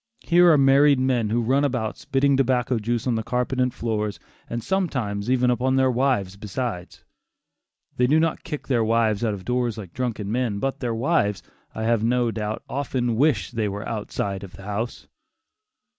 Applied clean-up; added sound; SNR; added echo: none; none; none; none.